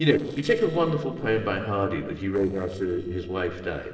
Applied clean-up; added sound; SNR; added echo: neural separator model SepFormer DNS4.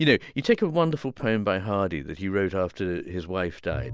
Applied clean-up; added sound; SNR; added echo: none; none; none; none.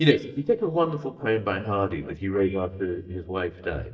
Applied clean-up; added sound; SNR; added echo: neural mask model DeepFilterNet 3.